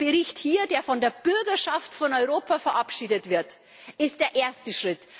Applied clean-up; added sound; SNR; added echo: none; none; none; none.